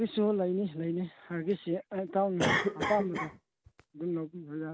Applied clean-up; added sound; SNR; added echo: none; Cough; 5 dB; none.